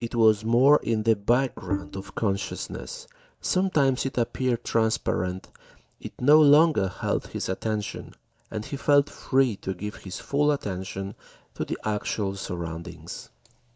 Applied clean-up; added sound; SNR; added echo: neural mask model DeepFilterNet 3.